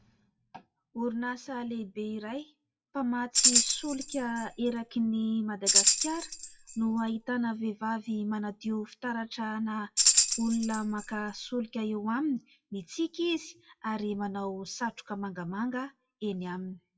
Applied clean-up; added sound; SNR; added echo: classical method WPE with log-MMSE.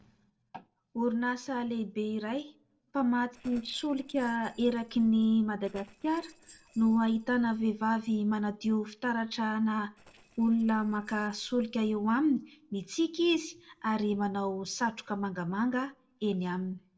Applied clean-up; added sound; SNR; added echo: neural separator model SepFormer DNS4.